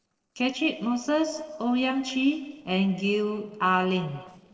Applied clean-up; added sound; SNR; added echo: neural separator model SepFormer DNS4.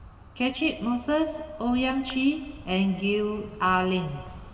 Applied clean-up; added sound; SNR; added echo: none; Insect; 18 dB; reverberation time 2.8 s.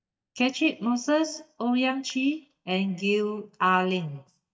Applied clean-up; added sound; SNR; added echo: neural mask model DeepFilterNet 3.